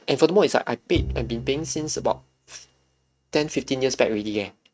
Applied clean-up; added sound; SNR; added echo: neural mask model RNNoise.